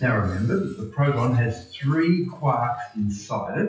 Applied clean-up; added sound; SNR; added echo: classical method WPE with log-MMSE.